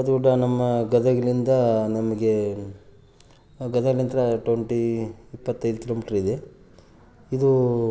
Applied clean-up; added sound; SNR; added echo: none; none; none; none.